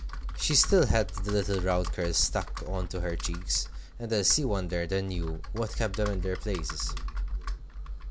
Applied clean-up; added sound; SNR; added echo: none; Computer keyboard; 3 dB; none.